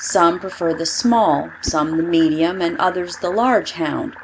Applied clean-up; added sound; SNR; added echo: none; Fill (with liquid) + Whoosh, swoosh, swish; 17 dB; none.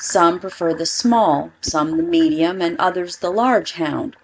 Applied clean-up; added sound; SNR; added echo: neural mask model RNNoise.